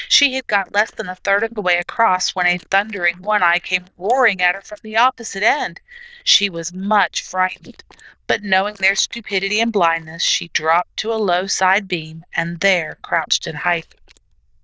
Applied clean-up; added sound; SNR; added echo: neural diffusion model UNIVERSE++.